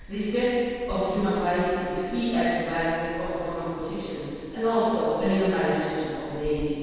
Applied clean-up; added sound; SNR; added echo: none; Water; 16 dB; reverberation time 2.1 s.